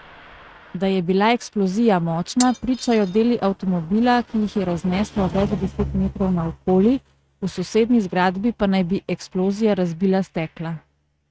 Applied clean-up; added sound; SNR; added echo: neural mask model RNNoise.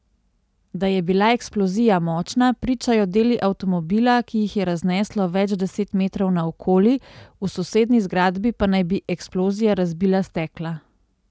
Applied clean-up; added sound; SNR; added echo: none; none; none; none.